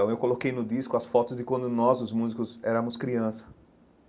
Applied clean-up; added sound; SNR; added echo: none; none; none; none.